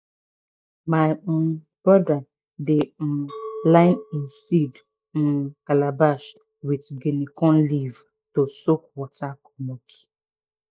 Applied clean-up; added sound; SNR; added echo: neural mask model DeepFilterNet 3.